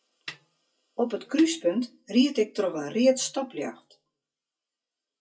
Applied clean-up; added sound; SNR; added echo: classical method WPE with log-MMSE.